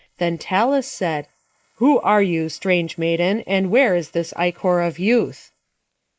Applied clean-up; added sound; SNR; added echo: neural mask model Resemble Enhance denoiser.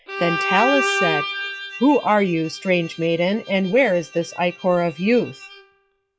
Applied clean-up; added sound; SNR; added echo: classical method log-MMSE.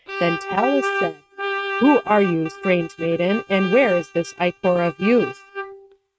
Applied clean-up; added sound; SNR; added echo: neural mask model RNNoise.